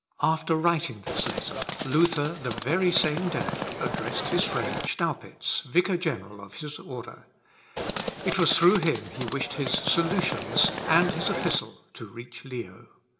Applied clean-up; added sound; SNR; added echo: none; Livestock, farm animals, working animals; 4 dB; reverberation time 0.6 s.